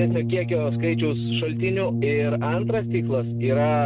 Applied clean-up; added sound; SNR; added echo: neural mask model RNNoise.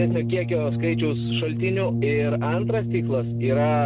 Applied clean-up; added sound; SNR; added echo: none; Brass instrument; -1 dB; none.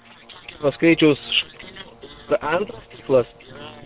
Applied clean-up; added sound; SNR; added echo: neural separator model SepFormer WHAM!.